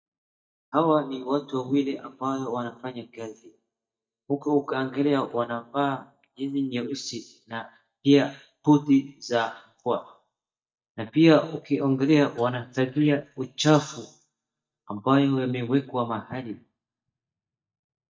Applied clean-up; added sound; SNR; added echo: neural mask model DeepFilterNet 3.